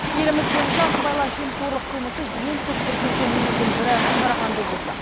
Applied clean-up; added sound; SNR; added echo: none; Waves, surf; -2 dB; none.